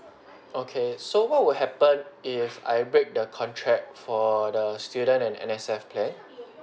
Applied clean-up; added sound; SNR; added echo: none; none; none; none.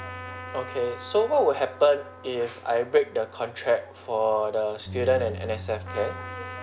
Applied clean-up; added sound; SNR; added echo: none; Bass guitar + Trumpet; 13 dB; none.